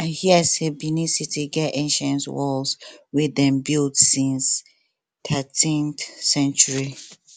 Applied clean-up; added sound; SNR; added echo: none; none; none; none.